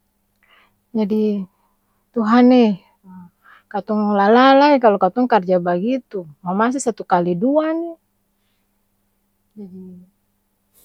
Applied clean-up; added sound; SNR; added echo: none; none; none; none.